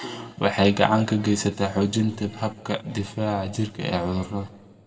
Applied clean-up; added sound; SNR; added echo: none; none; none; reverberation time 1.4 s.